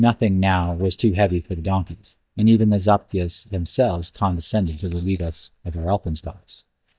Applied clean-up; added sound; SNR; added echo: neural mask model DeepFilterNet 3.